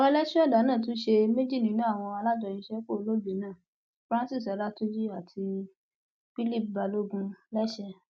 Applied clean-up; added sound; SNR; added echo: none; none; none; none.